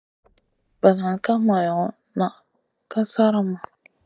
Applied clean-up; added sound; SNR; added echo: neural mask model DeepFilterNet 3.